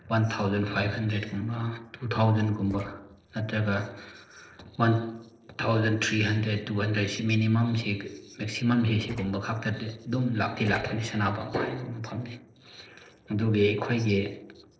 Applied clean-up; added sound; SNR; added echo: neural separator model SepFormer DNS4.